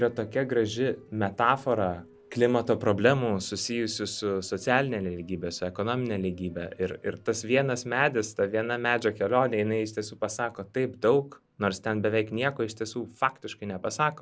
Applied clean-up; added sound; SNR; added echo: none; none; none; none.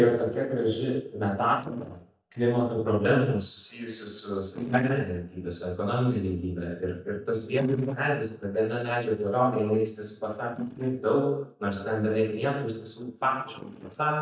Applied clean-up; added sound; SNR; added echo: neural mask model DeepFilterNet 3.